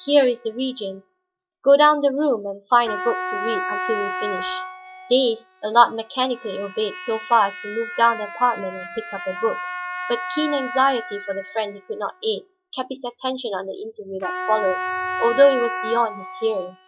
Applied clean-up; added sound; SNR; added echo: classical method log-MMSE.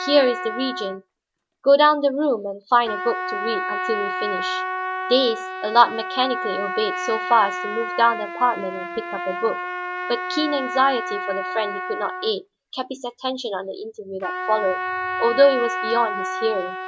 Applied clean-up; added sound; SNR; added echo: none; Trumpet; 6 dB; none.